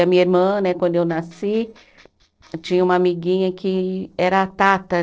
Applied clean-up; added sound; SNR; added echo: neural separator model SepFormer DNS4.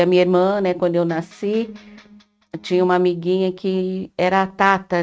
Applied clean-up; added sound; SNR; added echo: neural mask model RNNoise.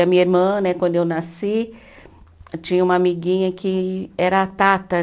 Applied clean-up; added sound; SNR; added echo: none; none; none; none.